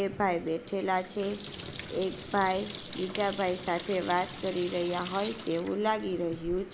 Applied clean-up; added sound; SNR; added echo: none; Sink (filling or washing) / Water tap, faucet; 13 dB; none.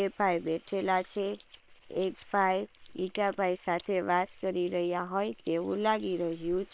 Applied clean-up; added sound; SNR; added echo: neural separator model SepFormer WHAM!.